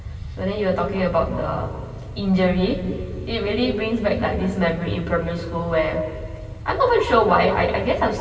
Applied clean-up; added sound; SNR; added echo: none; none; none; reverberation time 2.4 s.